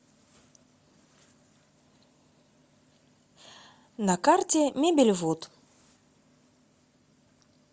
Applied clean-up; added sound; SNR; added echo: none; none; none; none.